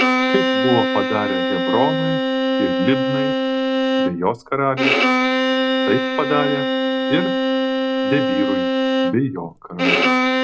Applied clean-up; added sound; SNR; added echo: none; Bowed string instrument; -5 dB; none.